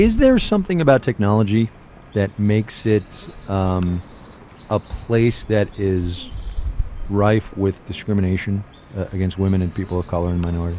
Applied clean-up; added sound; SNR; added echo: none; Bird; 12 dB; none.